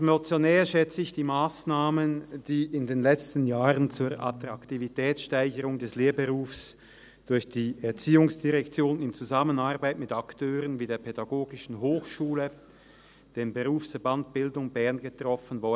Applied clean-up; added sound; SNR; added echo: none; none; none; none.